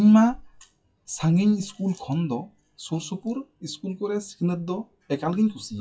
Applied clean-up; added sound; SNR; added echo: classical method WPE with log-MMSE.